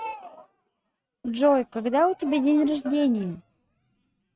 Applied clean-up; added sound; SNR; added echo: neural mask model RNNoise.